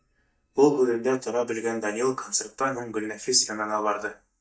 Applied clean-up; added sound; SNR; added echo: neural mask model DeepFilterNet 3.